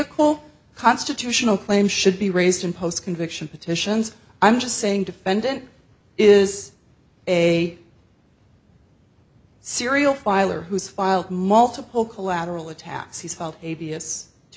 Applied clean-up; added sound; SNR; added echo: none; none; none; none.